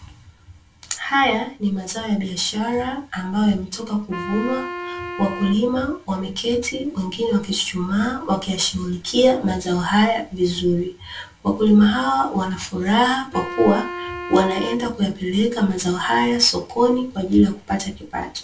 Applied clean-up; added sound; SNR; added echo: none; Wind instrument, woodwind instrument; 12 dB; reverberation time 0.2 s.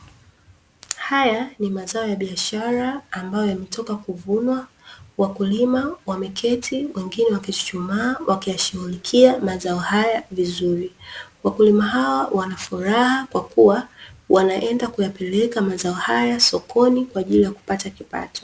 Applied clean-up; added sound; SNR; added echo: none; none; none; none.